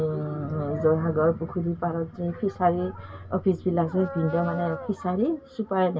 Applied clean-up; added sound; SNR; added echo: none; Dog; 11 dB; reverberation time 0.1 s.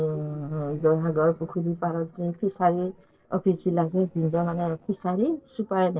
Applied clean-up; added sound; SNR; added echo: neural separator model SepFormer DNS4.